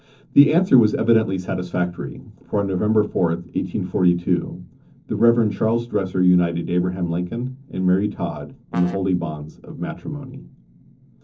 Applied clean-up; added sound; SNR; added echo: neural separator model SepFormer DNS4.